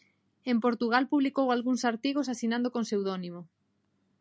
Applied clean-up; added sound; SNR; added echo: none; none; none; none.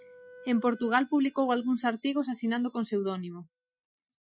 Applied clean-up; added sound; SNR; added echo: classical method Wiener filter.